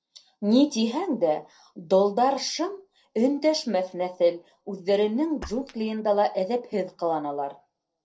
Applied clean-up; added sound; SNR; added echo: neural separator model SepFormer DNS4.